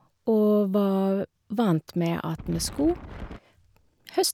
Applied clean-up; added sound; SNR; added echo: none; Wind; 12 dB; none.